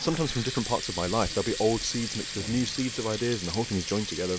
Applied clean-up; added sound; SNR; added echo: none; Water tap, faucet; 7 dB; none.